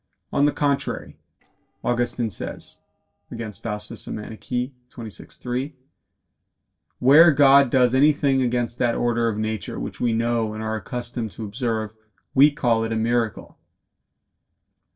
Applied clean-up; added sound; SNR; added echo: neural separator model SepFormer DNS4.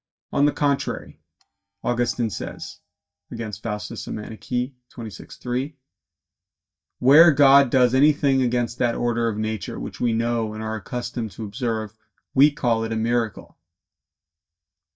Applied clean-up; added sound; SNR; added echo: neural mask model DeepFilterNet 3.